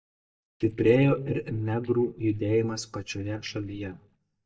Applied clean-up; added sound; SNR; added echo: neural mask model DeepFilterNet 3.